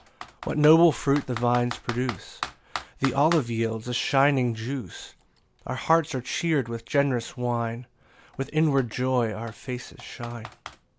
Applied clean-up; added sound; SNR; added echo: none; Computer keyboard; 16 dB; none.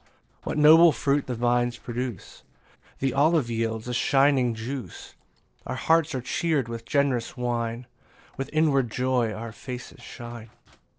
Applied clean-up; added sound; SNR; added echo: neural separator model SepFormer DNS4.